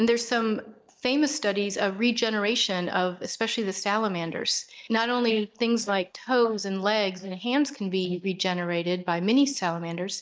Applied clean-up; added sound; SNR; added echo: neural mask model DeepFilterNet 3.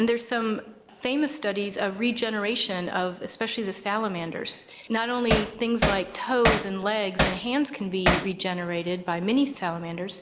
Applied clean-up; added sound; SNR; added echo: none; Hammer; 0 dB; none.